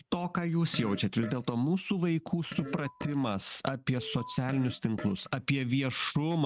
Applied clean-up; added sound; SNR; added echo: neural mask model RNNoise.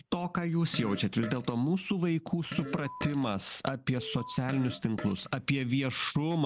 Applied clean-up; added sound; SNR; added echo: none; Fart + Alarm; 13 dB; none.